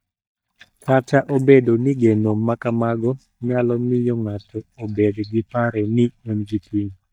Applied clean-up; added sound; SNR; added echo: neural mask model DeepFilterNet 3.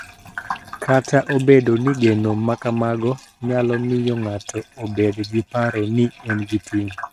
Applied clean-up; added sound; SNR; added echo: neural mask model RNNoise.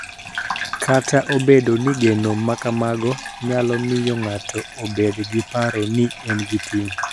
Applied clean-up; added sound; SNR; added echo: none; Bathtub (filling or washing) / Gurgling; 10 dB; none.